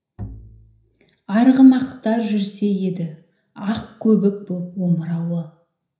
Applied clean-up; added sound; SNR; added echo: none; Bowed string instrument; 19 dB; reverberation time 0.5 s.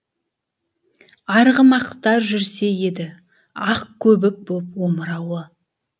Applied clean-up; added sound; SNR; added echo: none; none; none; none.